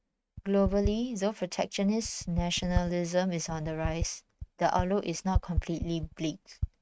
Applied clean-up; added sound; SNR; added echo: neural mask model RNNoise.